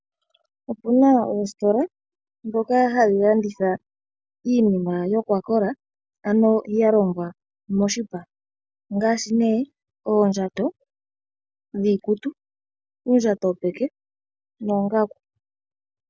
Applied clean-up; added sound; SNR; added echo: none; none; none; none.